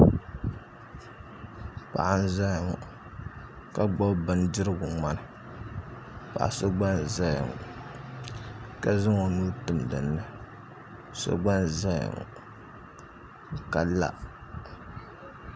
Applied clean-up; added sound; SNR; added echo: none; none; none; none.